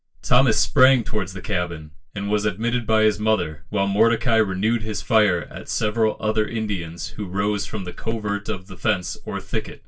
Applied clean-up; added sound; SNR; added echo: neural separator model SepFormer DNS4.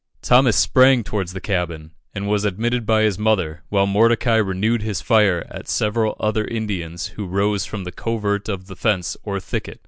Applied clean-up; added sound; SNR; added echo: none; none; none; none.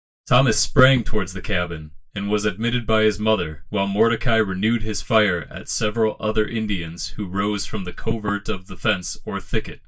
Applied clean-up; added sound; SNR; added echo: neural mask model DeepFilterNet 3.